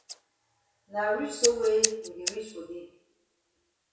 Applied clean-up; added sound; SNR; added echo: none; Scissors; 4 dB; reverberation time 0.6 s.